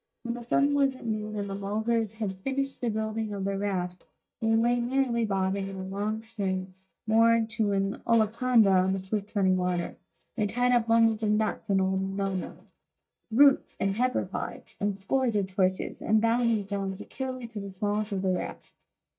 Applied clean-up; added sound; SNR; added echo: neural mask model DeepFilterNet 3.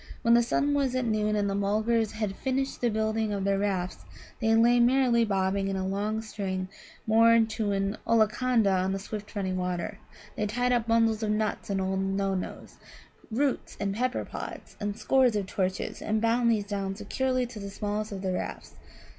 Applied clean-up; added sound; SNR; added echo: none; none; none; none.